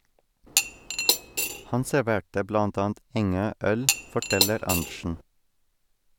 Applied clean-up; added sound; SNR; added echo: none; Cutlery, silverware / Dishes, pots, and pans; -1 dB; none.